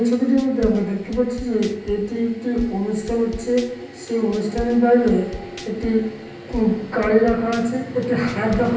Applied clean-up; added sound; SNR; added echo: none; Drum / Drum kit; 16 dB; reverberation time 0.9 s.